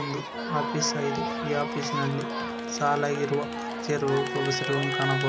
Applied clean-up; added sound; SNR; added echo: none; Crowd + Wind instrument, woodwind instrument; 2 dB; none.